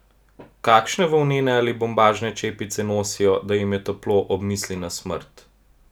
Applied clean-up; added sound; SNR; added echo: none; none; none; none.